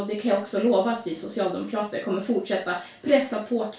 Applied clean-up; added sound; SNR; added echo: none; none; none; reverberation time 0.2 s.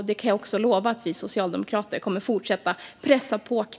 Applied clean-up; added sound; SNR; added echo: none; none; none; none.